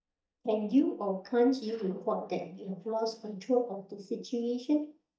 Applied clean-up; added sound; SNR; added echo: neural mask model DeepFilterNet 3.